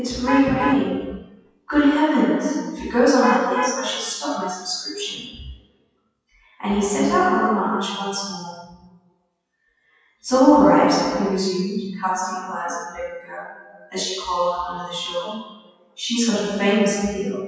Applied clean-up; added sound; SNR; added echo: classical method WPE with log-MMSE.